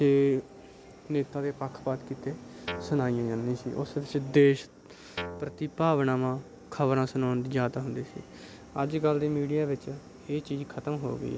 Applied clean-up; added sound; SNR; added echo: none; Guitar; 12 dB; none.